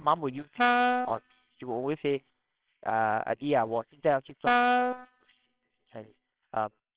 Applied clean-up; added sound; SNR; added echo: neural separator model SepFormer WHAMR!.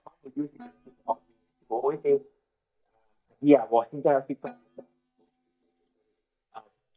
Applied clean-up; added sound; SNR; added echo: neural mask model DeepFilterNet 3.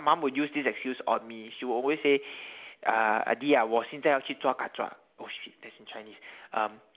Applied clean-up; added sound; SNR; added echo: none; none; none; none.